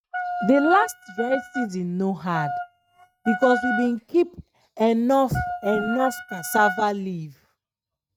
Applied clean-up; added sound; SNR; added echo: neural mask model RNNoise.